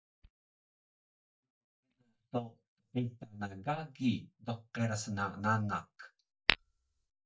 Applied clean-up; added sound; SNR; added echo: neural mask model DeepFilterNet 3.